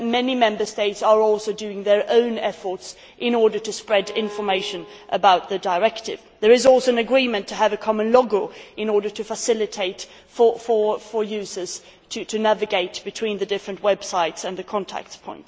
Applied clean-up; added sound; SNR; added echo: none; Bowed string instrument; 17 dB; none.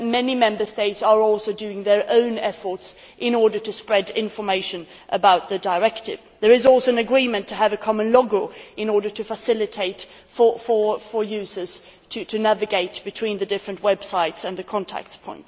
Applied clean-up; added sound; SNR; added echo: none; none; none; none.